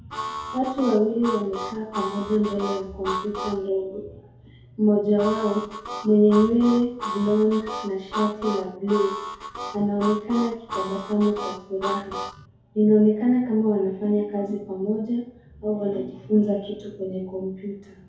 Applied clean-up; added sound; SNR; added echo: none; Harmonica; 9 dB; reverberation time 2.3 s.